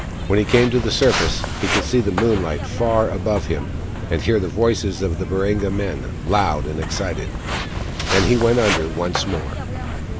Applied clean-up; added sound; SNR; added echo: none; Walk, footsteps; 4 dB; none.